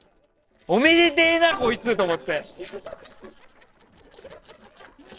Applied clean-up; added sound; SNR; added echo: neural separator model SepFormer DNS4.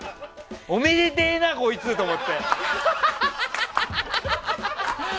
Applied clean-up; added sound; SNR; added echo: none; none; none; none.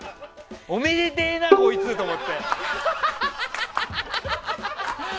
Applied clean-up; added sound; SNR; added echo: none; Bowed string instrument; -2 dB; none.